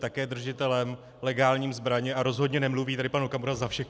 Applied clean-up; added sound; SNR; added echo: none; none; none; none.